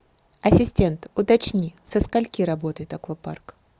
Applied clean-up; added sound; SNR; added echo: none; none; none; none.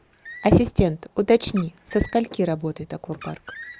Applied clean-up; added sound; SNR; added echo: none; Car; 20 dB; none.